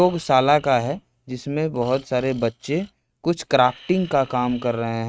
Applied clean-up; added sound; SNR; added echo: neural mask model RNNoise.